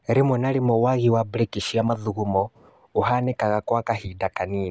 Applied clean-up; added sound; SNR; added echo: none; none; none; none.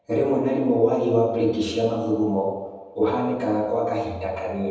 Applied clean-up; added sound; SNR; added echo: none; none; none; reverberation time 1.1 s.